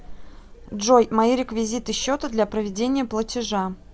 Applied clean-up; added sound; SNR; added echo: none; Chatter; 19 dB; none.